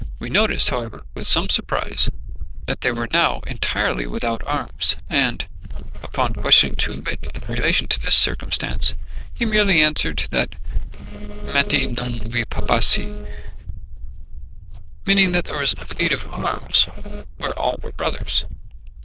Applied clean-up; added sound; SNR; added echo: neural diffusion model UNIVERSE++.